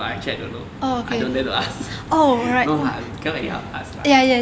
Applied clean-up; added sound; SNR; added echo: none; none; none; none.